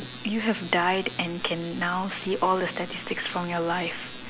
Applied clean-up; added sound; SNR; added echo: none; none; none; none.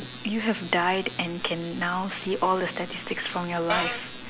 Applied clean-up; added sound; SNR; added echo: none; Cupboard open or close; 1 dB; none.